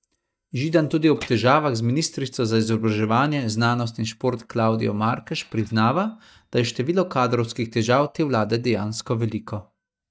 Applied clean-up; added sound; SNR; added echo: neural mask model DeepFilterNet 3.